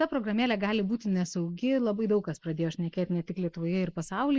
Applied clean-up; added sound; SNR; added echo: neural mask model Resemble Enhance denoiser.